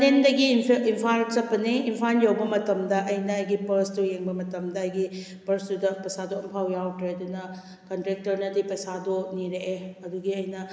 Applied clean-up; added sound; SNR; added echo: none; none; none; none.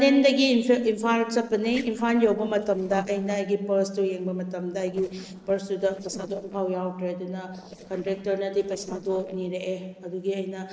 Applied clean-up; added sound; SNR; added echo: neural separator model SepFormer DNS4.